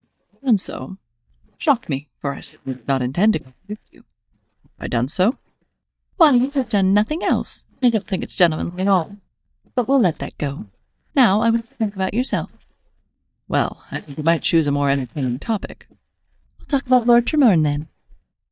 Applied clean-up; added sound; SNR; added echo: neural mask model DeepFilterNet 3.